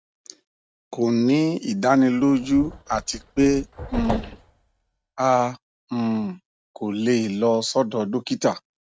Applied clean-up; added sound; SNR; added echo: neural mask model RNNoise.